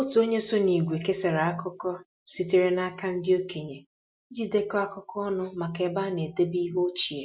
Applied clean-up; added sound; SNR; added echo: none; none; none; none.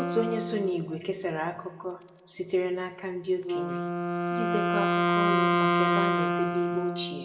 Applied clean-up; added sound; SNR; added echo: none; Wind instrument, woodwind instrument; -4 dB; reverberation time 1.6 s.